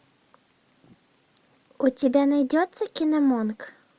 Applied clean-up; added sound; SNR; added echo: none; none; none; none.